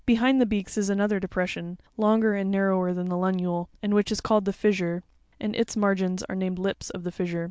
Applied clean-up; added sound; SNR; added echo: none; none; none; none.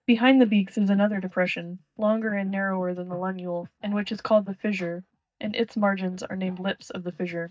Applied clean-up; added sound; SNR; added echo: neural mask model DeepFilterNet 3.